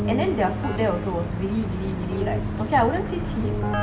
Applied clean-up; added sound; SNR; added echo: none; Keyboard (musical); 4 dB; none.